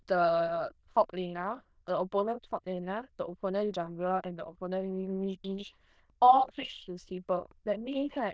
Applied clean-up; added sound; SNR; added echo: neural diffusion model UNIVERSE++.